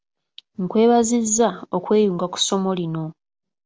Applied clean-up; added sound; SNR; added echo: none; none; none; none.